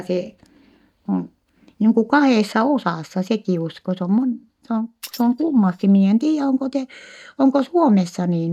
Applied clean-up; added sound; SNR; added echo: neural mask model DeepFilterNet 3.